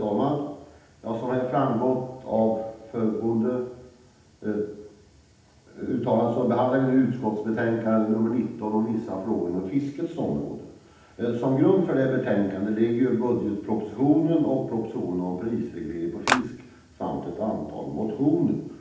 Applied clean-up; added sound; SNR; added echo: none; Clapping; -1 dB; reverberation time 0.8 s.